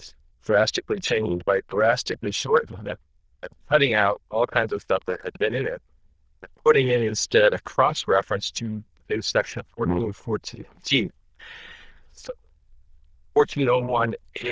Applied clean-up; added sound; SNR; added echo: neural diffusion model UNIVERSE++.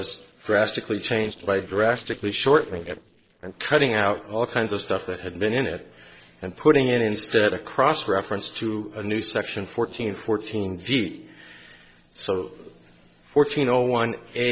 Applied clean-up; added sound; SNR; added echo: neural separator model SepFormer DNS4.